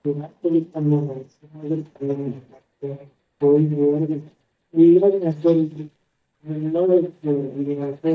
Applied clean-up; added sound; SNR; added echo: neural mask model DeepFilterNet 3.